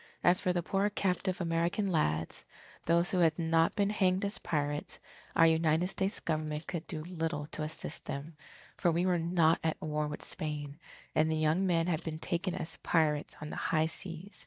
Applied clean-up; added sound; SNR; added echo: neural mask model DeepFilterNet 3.